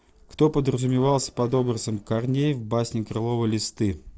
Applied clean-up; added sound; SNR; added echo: neural separator model SepFormer DNS4.